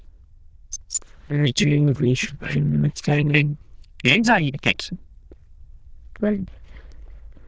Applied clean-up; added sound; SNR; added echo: neural diffusion model UNIVERSE++.